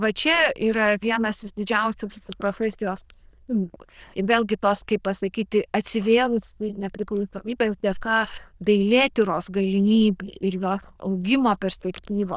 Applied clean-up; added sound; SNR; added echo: neural diffusion model UNIVERSE++.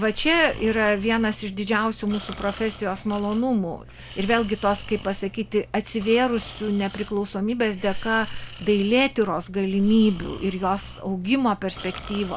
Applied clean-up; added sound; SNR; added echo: none; Breathing; 14 dB; none.